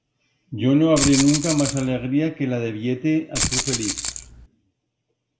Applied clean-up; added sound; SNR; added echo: none; Rattle (instrument); 3 dB; reverberation time 0.9 s.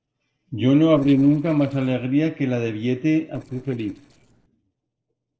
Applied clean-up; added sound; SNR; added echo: neural separator model SepFormer DNS4.